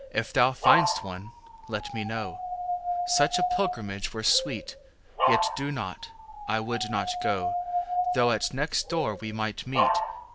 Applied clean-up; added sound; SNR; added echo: none; Dog; 1 dB; none.